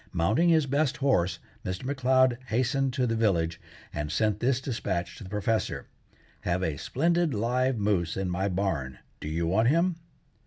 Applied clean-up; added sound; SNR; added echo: none; none; none; none.